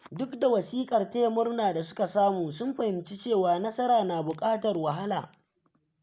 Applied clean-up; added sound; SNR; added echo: none; none; none; none.